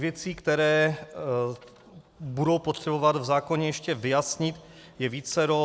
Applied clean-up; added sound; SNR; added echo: none; none; none; none.